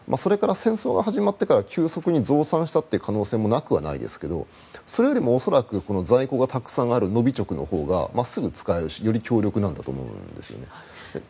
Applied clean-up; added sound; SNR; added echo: none; none; none; none.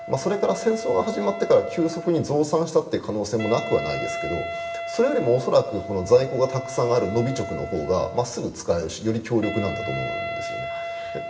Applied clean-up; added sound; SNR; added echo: none; Wind instrument, woodwind instrument; 9 dB; reverberation time 0.9 s.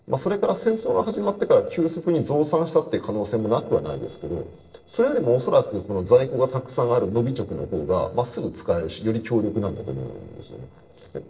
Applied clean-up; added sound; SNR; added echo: neural separator model SepFormer DNS4.